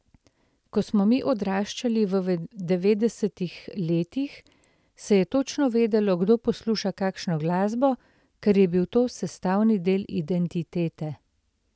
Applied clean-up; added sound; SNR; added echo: none; none; none; none.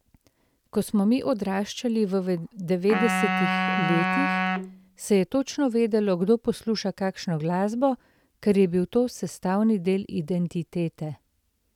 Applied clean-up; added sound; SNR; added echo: none; Wind instrument, woodwind instrument; 2 dB; none.